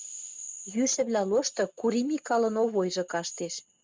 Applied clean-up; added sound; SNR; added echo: neural mask model RNNoise.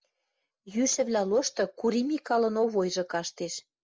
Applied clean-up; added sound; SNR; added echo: none; none; none; none.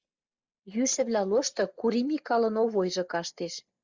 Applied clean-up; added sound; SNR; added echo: neural mask model DeepFilterNet 3.